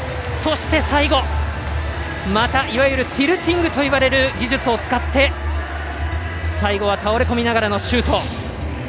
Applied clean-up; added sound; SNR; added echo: none; none; none; none.